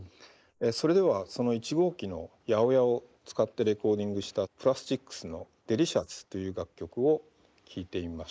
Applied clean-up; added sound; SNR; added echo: neural mask model Resemble Enhance denoiser.